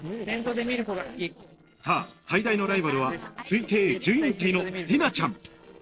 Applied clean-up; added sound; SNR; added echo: neural separator model SepFormer DNS4.